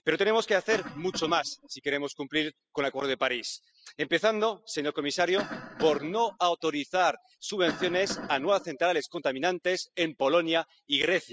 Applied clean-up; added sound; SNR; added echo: classical method spectral subtraction.